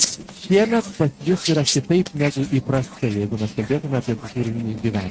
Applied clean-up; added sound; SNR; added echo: neural mask model RNNoise.